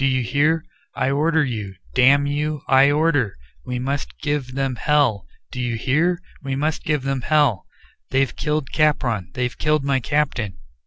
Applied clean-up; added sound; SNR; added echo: none; none; none; none.